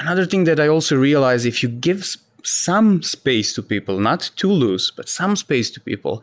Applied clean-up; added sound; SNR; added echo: none; none; none; none.